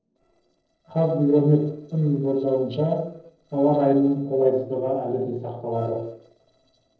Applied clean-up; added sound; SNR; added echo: neural separator model SepFormer DNS4.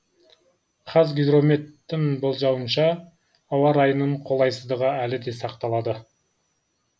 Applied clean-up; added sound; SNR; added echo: none; none; none; none.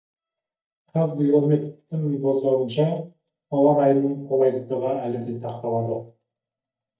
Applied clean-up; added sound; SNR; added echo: neural mask model DeepFilterNet 3.